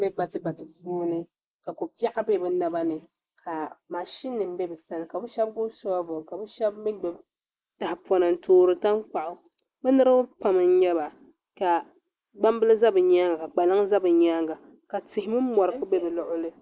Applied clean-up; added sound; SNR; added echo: neural mask model Resemble Enhance denoiser.